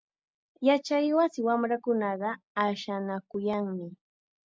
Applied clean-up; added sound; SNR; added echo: none; none; none; none.